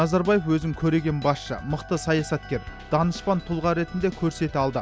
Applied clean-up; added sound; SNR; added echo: none; none; none; none.